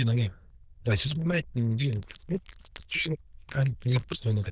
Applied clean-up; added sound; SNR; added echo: neural diffusion model UNIVERSE++.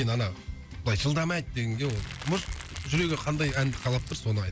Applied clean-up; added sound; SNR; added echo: none; Crackle; 15 dB; none.